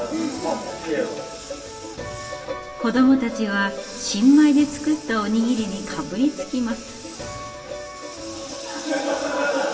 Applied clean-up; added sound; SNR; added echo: none; Engine; 18 dB; reverberation time 1.7 s.